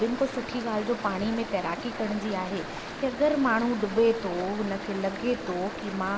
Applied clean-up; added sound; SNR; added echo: none; Stream; 10 dB; none.